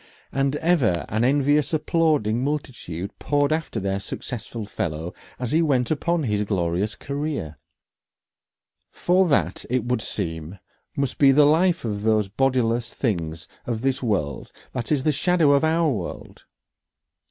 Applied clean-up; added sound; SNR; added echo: none; none; none; none.